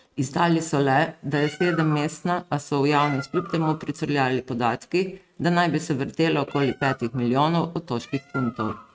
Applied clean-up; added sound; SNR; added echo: neural mask model RNNoise.